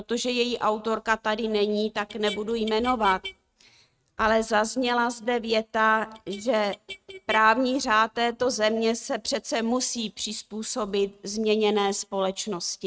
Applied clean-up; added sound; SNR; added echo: neural mask model RNNoise.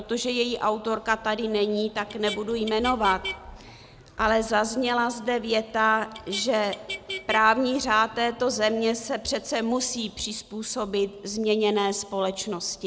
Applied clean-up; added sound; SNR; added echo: none; Motor vehicle (road); 15 dB; none.